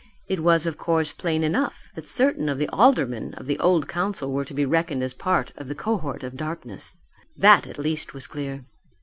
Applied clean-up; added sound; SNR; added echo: none; none; none; none.